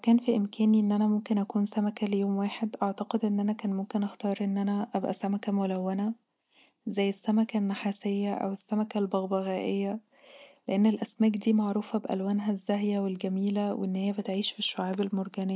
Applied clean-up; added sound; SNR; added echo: none; none; none; none.